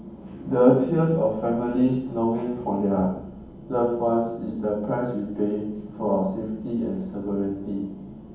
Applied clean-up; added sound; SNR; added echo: none; none; none; reverberation time 1.2 s.